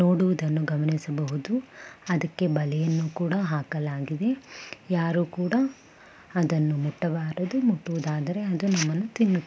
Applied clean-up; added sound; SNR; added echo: none; none; none; none.